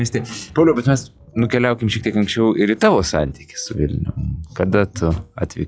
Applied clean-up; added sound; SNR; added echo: classical method log-MMSE.